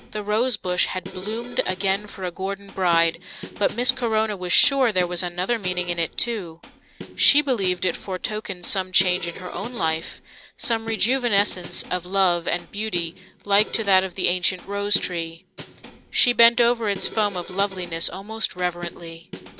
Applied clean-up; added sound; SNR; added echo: none; Snare drum; 15 dB; none.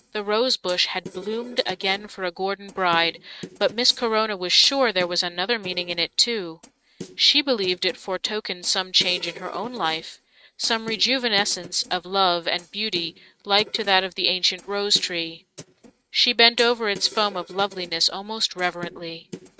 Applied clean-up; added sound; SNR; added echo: neural mask model RNNoise.